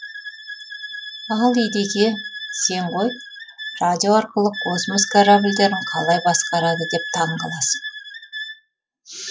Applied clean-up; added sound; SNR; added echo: classical method log-MMSE.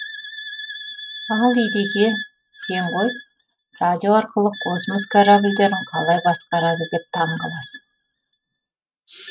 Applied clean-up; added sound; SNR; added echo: neural mask model RNNoise.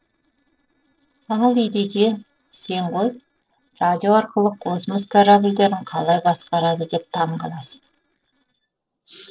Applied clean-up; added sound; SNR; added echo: neural separator model SepFormer DNS4.